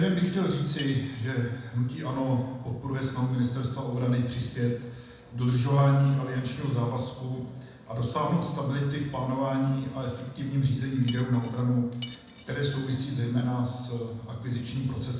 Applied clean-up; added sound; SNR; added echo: none; Cutlery, silverware / Dishes, pots, and pans; 17 dB; reverberation time 1.0 s.